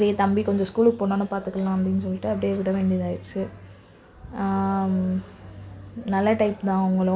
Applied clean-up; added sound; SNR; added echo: none; none; none; none.